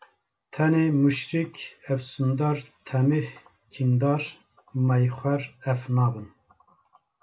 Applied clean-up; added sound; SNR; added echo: none; none; none; none.